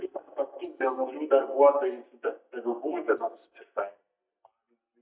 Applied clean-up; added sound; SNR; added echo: neural mask model DeepFilterNet 3.